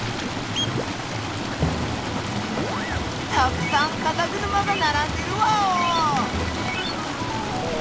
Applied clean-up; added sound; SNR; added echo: none; Stream; 3 dB; none.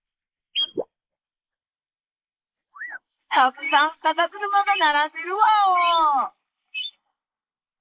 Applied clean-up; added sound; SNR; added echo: neural mask model Resemble Enhance denoiser.